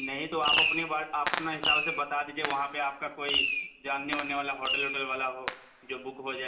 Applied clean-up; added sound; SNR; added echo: none; Fireworks; 0 dB; reverberation time 0.8 s.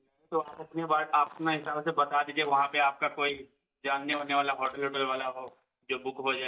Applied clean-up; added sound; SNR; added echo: neural mask model DeepFilterNet 3.